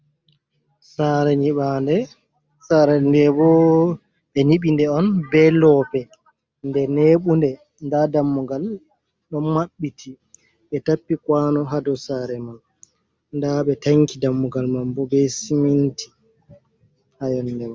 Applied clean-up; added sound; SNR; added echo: none; none; none; none.